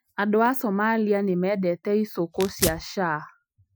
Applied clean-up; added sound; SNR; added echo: classical method Wiener filter.